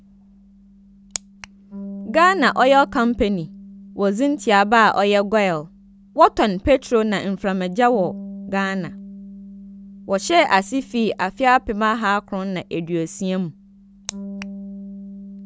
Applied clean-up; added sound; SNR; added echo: none; Bass guitar; 18 dB; none.